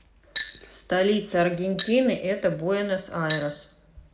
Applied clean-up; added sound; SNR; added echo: none; Glass; 12 dB; reverberation time 1.9 s.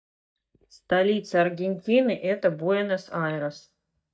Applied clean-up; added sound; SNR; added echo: neural mask model DeepFilterNet 3.